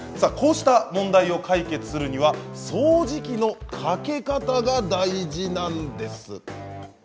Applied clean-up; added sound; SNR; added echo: none; none; none; none.